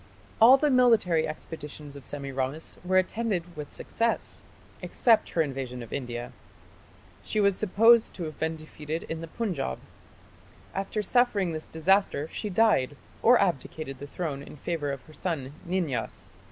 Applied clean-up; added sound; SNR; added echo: none; none; none; none.